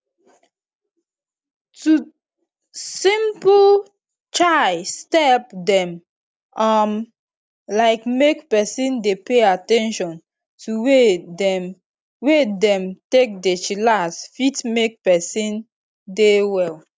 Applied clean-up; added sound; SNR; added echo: none; none; none; none.